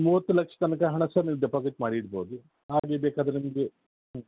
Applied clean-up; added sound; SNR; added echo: none; none; none; none.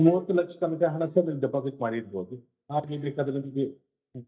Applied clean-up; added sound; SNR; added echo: neural mask model DeepFilterNet 3.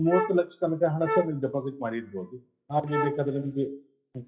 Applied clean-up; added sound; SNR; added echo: classical method WPE with log-MMSE.